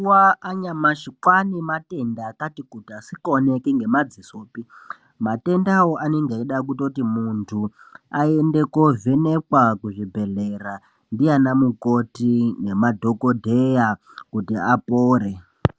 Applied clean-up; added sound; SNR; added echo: none; none; none; none.